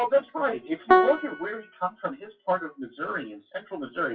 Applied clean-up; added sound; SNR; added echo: classical method WPE with log-MMSE.